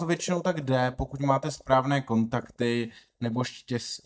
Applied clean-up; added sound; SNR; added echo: neural mask model DeepFilterNet 3.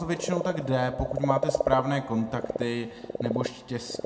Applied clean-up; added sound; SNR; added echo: none; Frog; 3 dB; reverberation time 0.3 s.